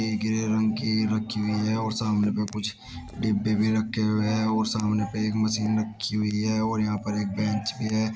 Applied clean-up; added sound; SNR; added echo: none; none; none; none.